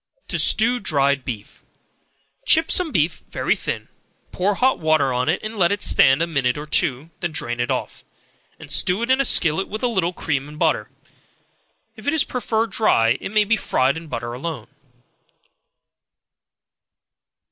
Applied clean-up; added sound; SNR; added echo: none; none; none; none.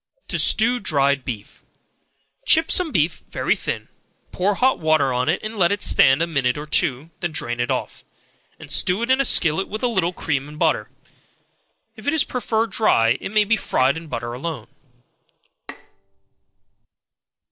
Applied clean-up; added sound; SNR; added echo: neural separator model SepFormer DNS4.